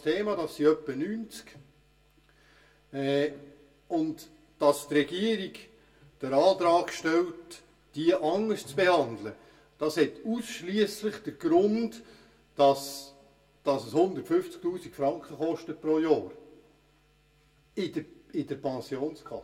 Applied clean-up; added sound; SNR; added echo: none; none; none; reverberation time 0.2 s.